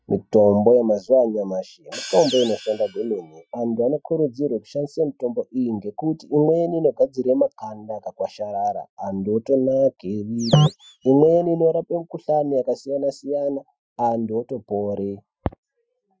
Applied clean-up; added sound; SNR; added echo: classical method Wiener filter.